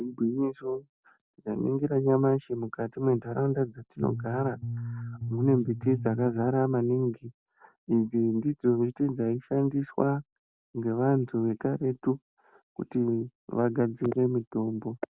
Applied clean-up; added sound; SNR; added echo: none; Bass guitar; 7 dB; none.